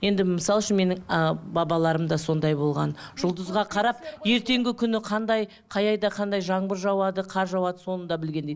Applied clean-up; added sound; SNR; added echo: none; none; none; none.